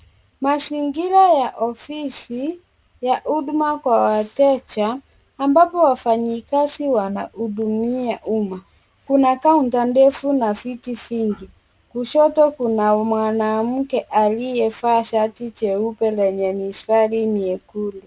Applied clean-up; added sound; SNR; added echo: none; none; none; none.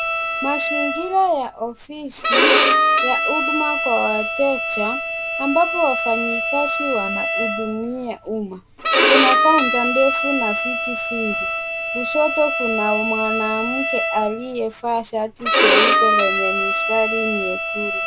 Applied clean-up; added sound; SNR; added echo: none; Bowed string instrument; -3 dB; none.